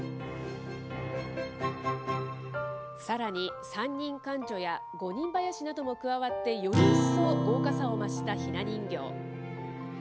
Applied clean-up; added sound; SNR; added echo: none; Acoustic guitar; 0 dB; none.